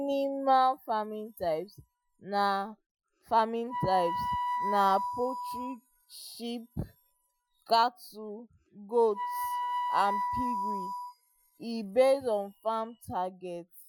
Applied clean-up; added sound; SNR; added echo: classical method Wiener filter.